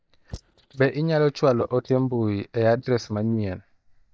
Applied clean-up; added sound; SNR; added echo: neural mask model DeepFilterNet 3.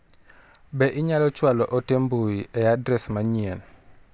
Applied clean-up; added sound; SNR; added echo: none; none; none; none.